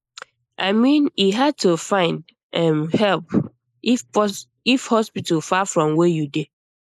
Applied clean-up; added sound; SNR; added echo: neural mask model Resemble Enhance denoiser.